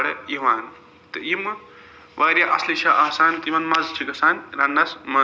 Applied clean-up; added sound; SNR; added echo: none; none; none; none.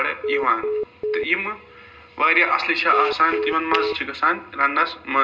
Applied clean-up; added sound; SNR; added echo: none; Telephone; 5 dB; reverberation time 0.2 s.